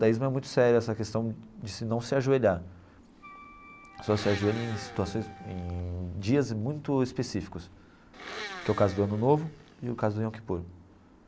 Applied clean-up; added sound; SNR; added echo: none; Domestic sounds, home sounds + Wind instrument, woodwind instrument; 15 dB; none.